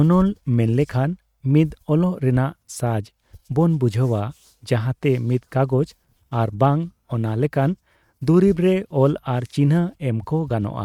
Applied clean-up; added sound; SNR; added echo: neural mask model RNNoise.